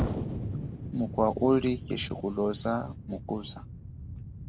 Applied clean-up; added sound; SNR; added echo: none; Explosion; 6 dB; none.